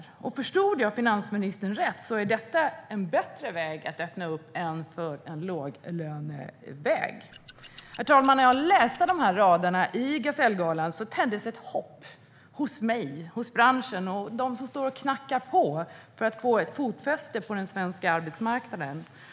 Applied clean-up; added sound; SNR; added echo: none; Scissors; 15 dB; none.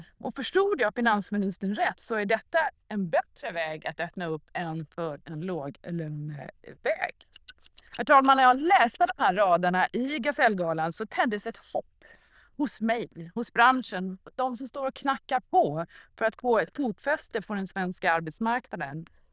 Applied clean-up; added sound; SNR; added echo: neural diffusion model UNIVERSE++.